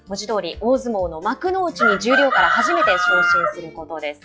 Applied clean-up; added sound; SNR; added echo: classical method log-MMSE.